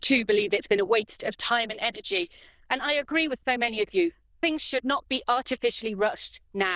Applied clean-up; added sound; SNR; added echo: neural diffusion model UNIVERSE++.